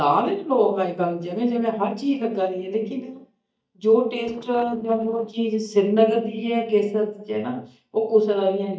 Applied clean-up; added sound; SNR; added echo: neural mask model DeepFilterNet 3.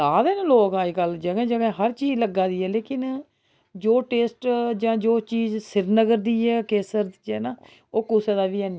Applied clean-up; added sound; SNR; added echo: none; none; none; none.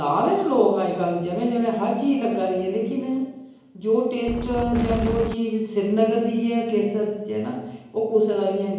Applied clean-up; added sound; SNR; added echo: none; Wind; 6 dB; reverberation time 1.0 s.